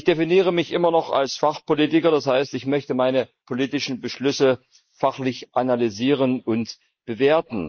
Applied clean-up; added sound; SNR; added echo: neural mask model Resemble Enhance denoiser.